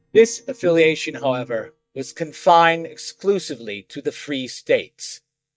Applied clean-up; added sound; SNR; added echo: neural mask model DeepFilterNet 3.